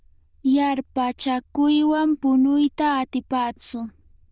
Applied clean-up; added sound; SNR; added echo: neural diffusion model UNIVERSE++.